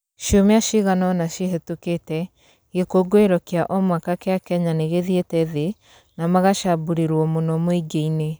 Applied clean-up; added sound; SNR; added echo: none; none; none; none.